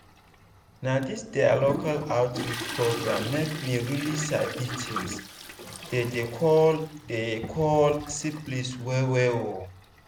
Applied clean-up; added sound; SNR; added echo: none; Toilet flush; 12 dB; none.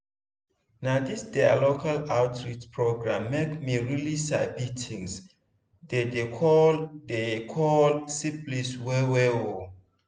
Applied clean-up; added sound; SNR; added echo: none; none; none; none.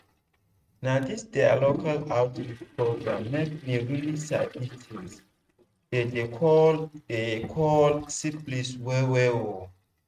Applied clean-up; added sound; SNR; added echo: neural mask model RNNoise.